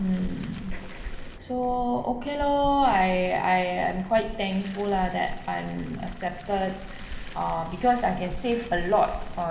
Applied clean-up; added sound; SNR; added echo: none; Car; 10 dB; reverberation time 1.0 s.